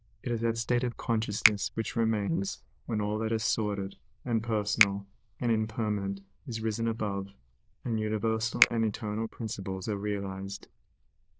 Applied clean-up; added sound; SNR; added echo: neural diffusion model UNIVERSE++.